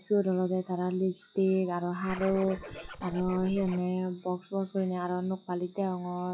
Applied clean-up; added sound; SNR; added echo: classical method log-MMSE.